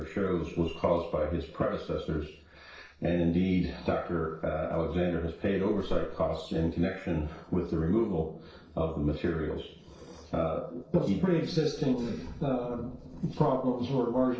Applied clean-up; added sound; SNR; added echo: neural separator model SepFormer DNS4.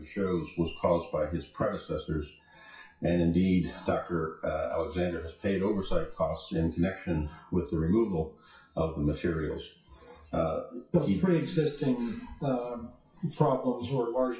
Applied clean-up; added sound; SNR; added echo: classical method WPE with log-MMSE.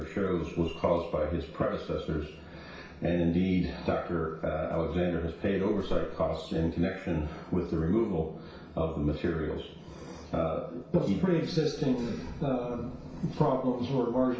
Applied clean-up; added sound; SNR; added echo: none; Alarm / Insect; 18 dB; reverberation time 0.6 s.